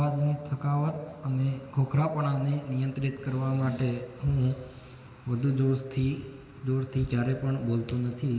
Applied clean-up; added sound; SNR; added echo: none; none; none; reverberation time 1.9 s.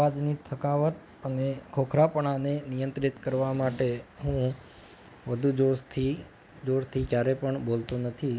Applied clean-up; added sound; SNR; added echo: none; none; none; none.